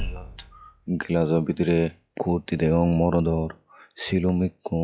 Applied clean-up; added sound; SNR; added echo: classical method log-MMSE.